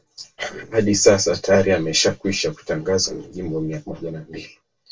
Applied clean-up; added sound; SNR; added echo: neural separator model SepFormer DNS4.